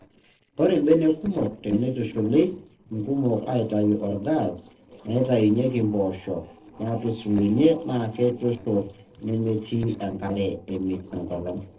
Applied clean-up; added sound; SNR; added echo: neural separator model SepFormer DNS4.